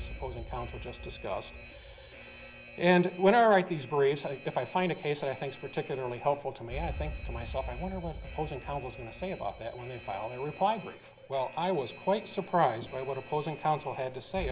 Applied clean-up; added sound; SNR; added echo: none; Alarm; 12 dB; none.